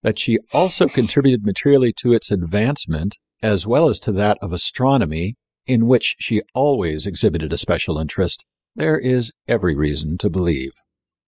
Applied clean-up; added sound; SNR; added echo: classical method spectral subtraction.